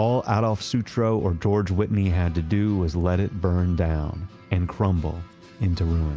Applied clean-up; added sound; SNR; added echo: none; none; none; none.